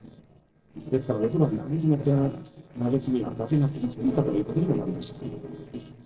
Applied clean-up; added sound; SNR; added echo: neural separator model SepFormer DNS4.